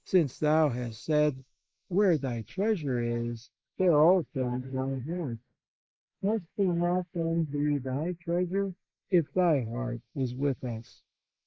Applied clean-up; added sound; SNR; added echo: neural mask model Resemble Enhance denoiser.